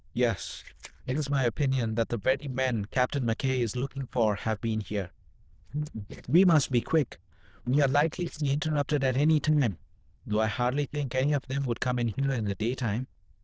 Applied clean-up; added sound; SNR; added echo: neural diffusion model UNIVERSE++.